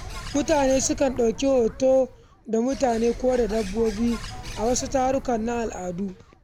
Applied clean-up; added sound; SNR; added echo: none; Bird; 13 dB; none.